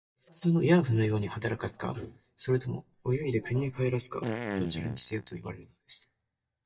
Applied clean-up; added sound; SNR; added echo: neural mask model DeepFilterNet 3.